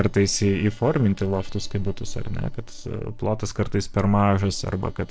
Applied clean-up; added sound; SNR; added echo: neural separator model SepFormer DNS4.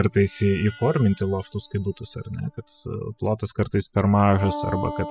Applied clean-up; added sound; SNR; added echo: classical method spectral subtraction.